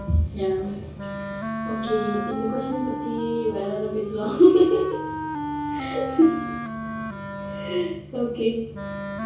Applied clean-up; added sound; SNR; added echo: none; Wind instrument, woodwind instrument; 8 dB; reverberation time 0.6 s.